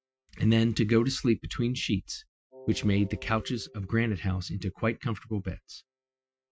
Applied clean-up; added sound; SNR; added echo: classical method Wiener filter.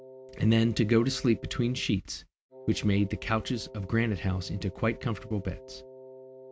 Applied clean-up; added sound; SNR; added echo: none; Wind instrument, woodwind instrument; 19 dB; none.